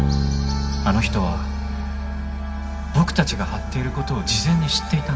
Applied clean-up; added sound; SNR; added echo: none; Bass guitar; 2 dB; reverberation time 2.4 s.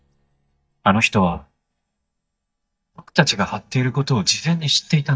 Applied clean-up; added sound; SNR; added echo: neural mask model DeepFilterNet 3.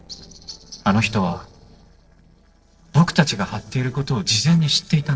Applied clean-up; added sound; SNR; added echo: neural separator model SepFormer DNS4.